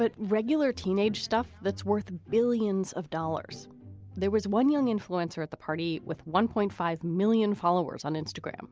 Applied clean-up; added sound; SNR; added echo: none; none; none; none.